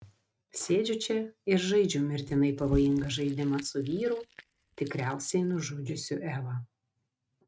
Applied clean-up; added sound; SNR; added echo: neural mask model RNNoise.